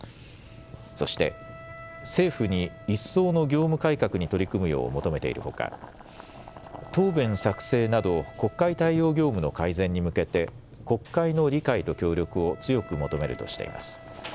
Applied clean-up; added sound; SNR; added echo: none; Wind instrument, woodwind instrument + Boiling; 17 dB; none.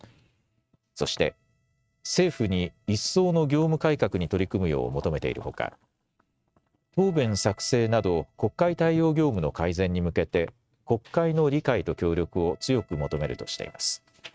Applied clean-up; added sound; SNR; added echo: neural mask model RNNoise.